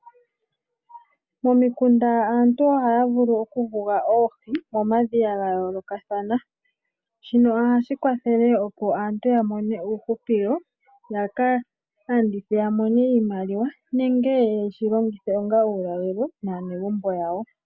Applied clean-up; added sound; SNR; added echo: none; none; none; none.